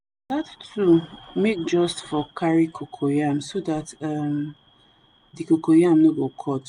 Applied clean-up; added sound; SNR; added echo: none; none; none; none.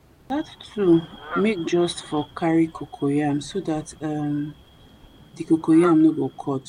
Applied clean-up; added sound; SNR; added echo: none; Fowl; 18 dB; none.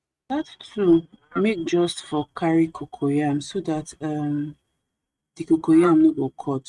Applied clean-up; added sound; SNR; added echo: neural mask model RNNoise.